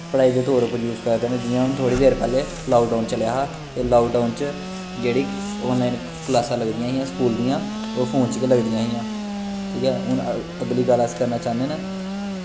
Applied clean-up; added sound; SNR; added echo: none; Sawing / Engine; 9 dB; none.